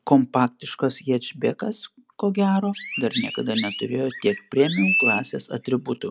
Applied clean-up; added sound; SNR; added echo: none; Chirp, tweet; 4 dB; none.